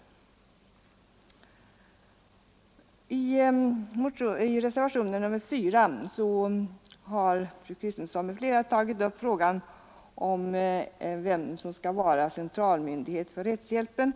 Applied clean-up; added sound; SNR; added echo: none; none; none; none.